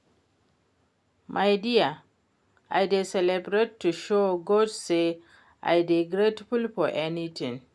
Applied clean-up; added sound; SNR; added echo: none; none; none; none.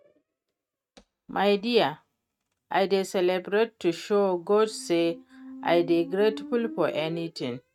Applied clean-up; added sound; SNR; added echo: neural mask model RNNoise.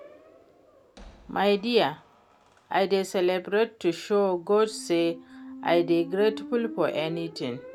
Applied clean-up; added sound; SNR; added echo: none; Squeak; 17 dB; none.